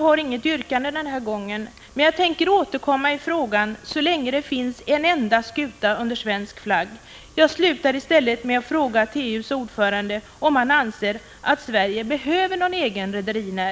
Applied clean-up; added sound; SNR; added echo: none; none; none; none.